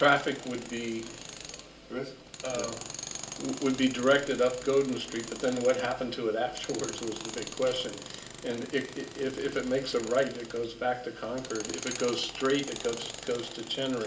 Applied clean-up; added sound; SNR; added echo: none; Tools; 12 dB; reverberation time 0.2 s.